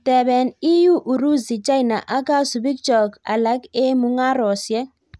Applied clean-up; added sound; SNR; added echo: none; none; none; none.